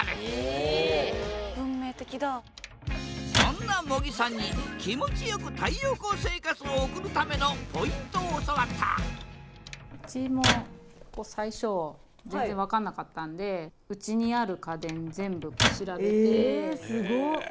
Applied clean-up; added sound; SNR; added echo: none; Microwave oven; 4 dB; none.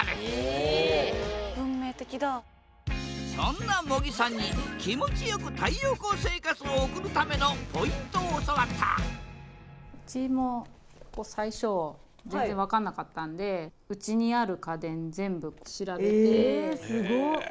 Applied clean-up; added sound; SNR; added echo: none; none; none; none.